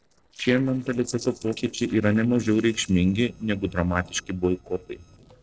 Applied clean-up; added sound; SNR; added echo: neural separator model SepFormer DNS4.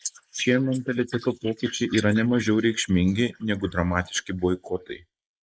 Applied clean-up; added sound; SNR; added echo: neural mask model Resemble Enhance denoiser.